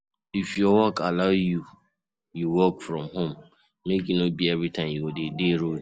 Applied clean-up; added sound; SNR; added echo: none; none; none; none.